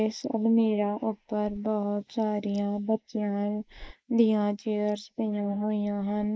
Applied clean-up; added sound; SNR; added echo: neural mask model Resemble Enhance denoiser.